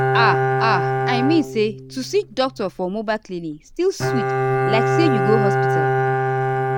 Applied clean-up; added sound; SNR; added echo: none; Bowed string instrument; -2 dB; none.